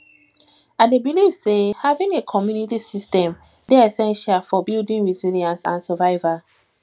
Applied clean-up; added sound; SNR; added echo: none; none; none; none.